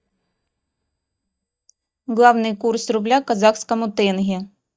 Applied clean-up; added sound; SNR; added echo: neural mask model DeepFilterNet 3.